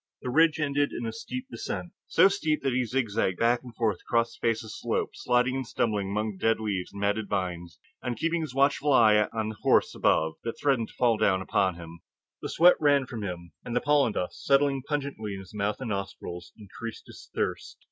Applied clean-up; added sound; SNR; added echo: none; none; none; none.